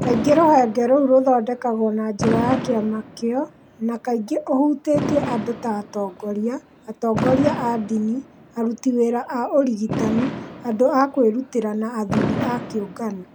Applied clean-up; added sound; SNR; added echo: none; Fireworks; 8 dB; none.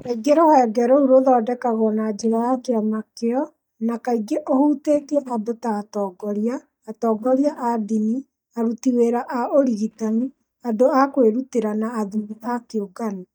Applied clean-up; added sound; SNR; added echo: neural mask model DeepFilterNet 3.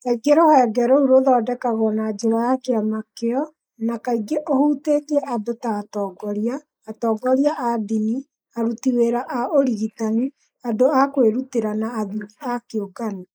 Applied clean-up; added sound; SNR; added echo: neural mask model Resemble Enhance denoiser.